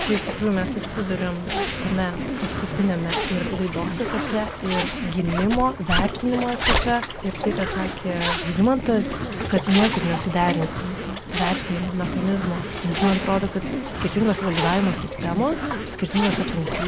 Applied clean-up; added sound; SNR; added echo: none; Waves, surf + Zipper (clothing); 3 dB; none.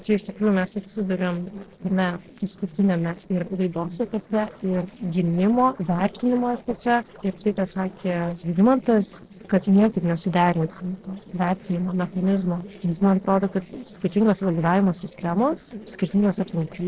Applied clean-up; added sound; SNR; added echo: neural separator model SepFormer DNS4.